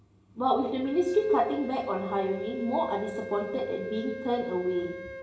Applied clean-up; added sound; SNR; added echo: none; Wind instrument, woodwind instrument; 11 dB; reverberation time 0.8 s.